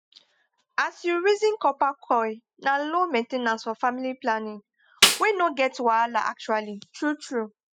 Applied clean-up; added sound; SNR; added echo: classical method spectral subtraction.